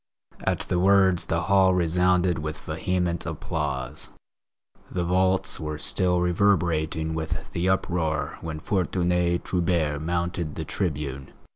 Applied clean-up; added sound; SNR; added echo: none; none; none; none.